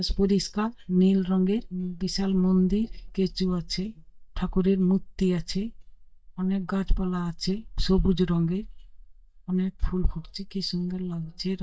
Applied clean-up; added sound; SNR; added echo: neural mask model DeepFilterNet 3.